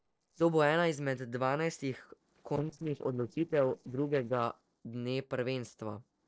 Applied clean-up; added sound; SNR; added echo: neural separator model SepFormer DNS4.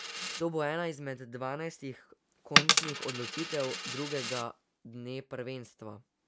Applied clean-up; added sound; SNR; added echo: none; Coin (dropping); -3 dB; none.